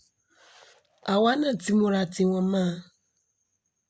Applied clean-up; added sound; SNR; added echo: none; none; none; none.